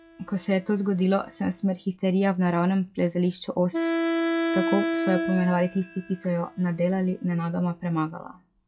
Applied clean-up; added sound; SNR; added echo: classical method log-MMSE.